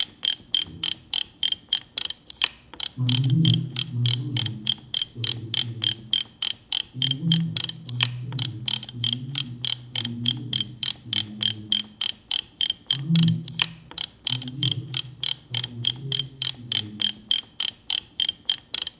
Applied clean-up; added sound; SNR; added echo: none; Camera; -1 dB; reverberation time 1.2 s.